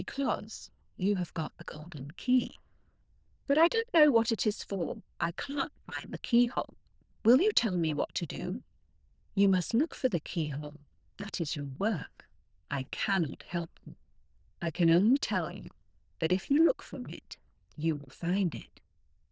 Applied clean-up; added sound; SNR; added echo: neural diffusion model UNIVERSE++.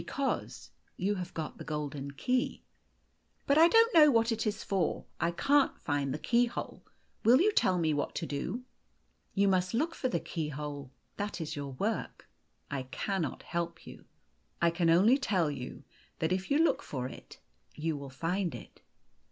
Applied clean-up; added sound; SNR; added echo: none; none; none; none.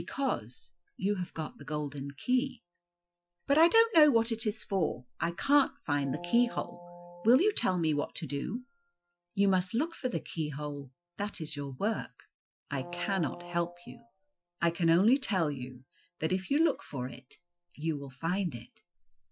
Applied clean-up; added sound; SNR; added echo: classical method Wiener filter.